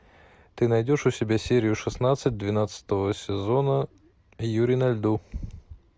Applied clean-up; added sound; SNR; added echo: none; none; none; none.